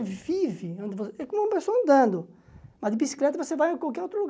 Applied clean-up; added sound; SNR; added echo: none; none; none; none.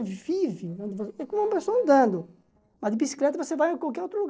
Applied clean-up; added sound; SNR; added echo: neural separator model SepFormer DNS4.